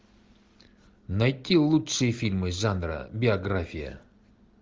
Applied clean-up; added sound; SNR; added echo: none; none; none; none.